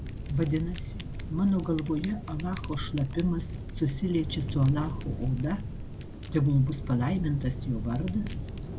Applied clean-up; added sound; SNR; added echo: none; Fire; 6 dB; none.